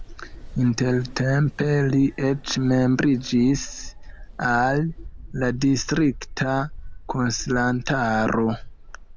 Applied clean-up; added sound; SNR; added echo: none; Mechanical fan; 15 dB; none.